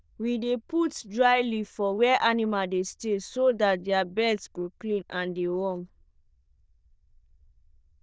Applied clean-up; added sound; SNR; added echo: neural diffusion model UNIVERSE++.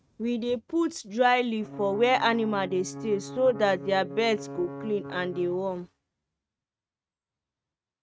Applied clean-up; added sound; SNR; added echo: neural mask model RNNoise.